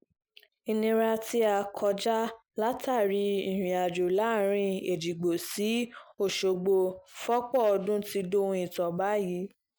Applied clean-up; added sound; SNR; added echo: none; none; none; none.